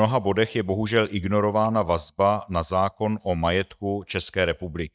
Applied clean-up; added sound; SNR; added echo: neural mask model DeepFilterNet 3.